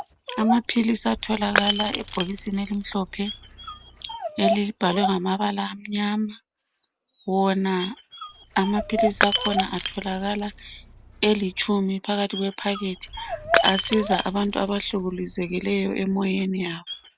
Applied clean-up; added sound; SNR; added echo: none; Shatter / Crushing + Dog; 5 dB; none.